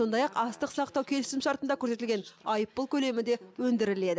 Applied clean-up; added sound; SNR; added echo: none; none; none; none.